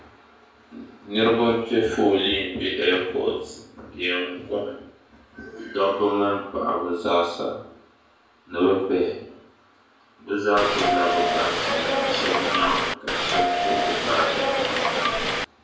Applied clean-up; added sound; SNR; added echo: none; Subway, metro, underground / Doorbell; -2 dB; reverberation time 0.5 s.